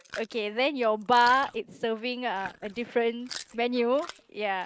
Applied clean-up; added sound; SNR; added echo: neural mask model RNNoise.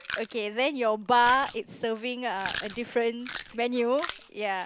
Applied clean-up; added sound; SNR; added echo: none; Chewing, mastication; 11 dB; none.